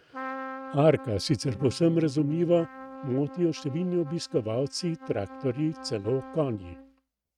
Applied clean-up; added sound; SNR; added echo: neural mask model RNNoise.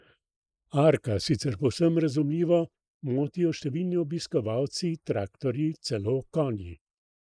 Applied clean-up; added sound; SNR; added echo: neural mask model Resemble Enhance denoiser.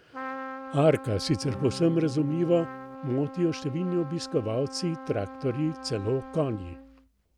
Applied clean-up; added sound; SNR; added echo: none; Acoustic guitar / Strum + Trumpet; 12 dB; none.